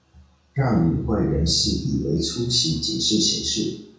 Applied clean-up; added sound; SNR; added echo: none; none; none; reverberation time 0.5 s.